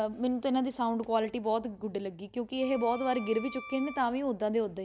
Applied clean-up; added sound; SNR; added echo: none; Wind instrument, woodwind instrument; 16 dB; none.